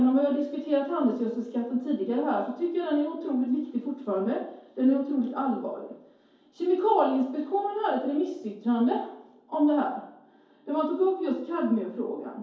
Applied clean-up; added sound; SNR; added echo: none; none; none; reverberation time 2.4 s.